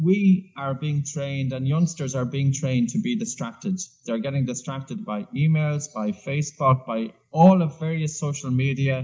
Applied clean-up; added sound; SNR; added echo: none; none; none; none.